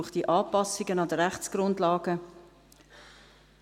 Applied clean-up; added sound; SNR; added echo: none; none; none; none.